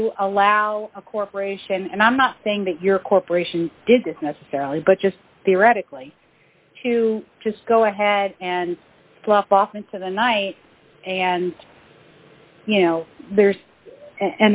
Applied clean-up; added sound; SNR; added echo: none; none; none; none.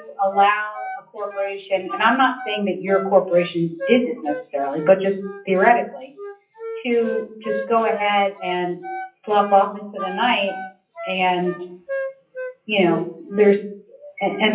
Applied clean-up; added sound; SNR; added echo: classical method WPE with log-MMSE.